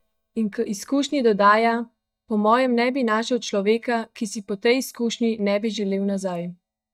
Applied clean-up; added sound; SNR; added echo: neural mask model DeepFilterNet 3.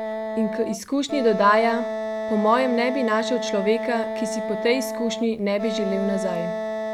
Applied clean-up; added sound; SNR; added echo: none; Wind instrument, woodwind instrument; 5 dB; none.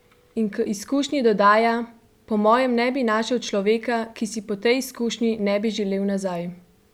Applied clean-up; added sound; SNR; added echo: none; none; none; none.